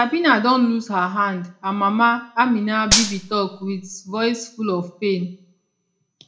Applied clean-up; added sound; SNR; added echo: none; Gunshot, gunfire; 1 dB; reverberation time 0.4 s.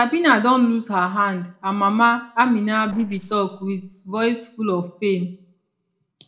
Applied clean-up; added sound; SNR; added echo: neural separator model SepFormer DNS4.